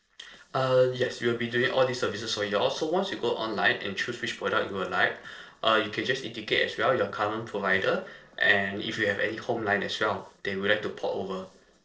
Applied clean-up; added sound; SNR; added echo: neural separator model SepFormer DNS4.